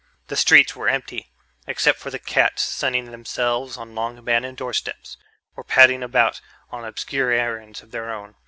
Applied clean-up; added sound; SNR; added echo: none; none; none; none.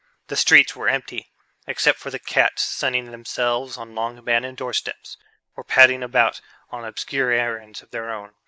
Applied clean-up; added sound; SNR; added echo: neural mask model Resemble Enhance denoiser.